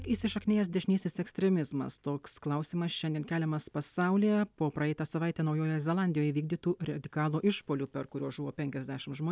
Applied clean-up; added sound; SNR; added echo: none; none; none; none.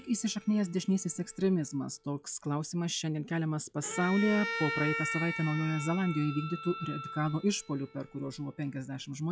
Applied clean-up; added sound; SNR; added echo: classical method log-MMSE.